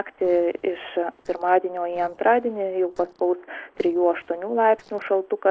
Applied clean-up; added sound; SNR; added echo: neural separator model SepFormer DNS4.